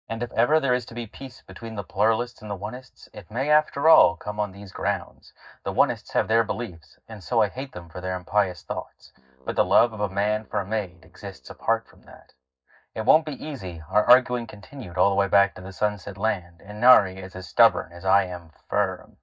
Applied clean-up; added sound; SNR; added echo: neural mask model DeepFilterNet 3.